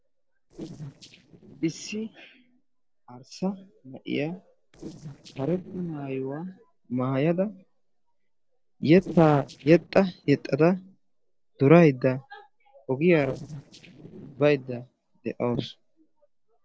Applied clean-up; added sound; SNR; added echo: neural separator model SepFormer DNS4.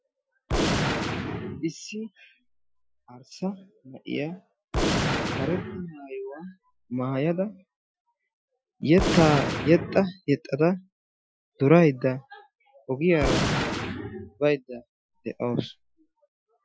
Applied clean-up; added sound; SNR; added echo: classical method Wiener filter.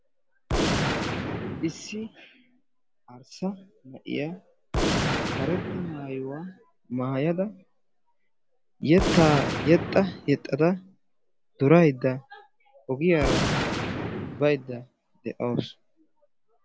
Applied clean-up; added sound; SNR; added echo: none; Gunshot, gunfire; 4 dB; none.